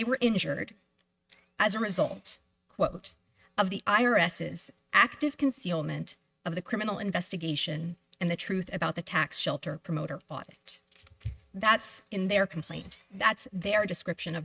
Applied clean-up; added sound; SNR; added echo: neural mask model RNNoise.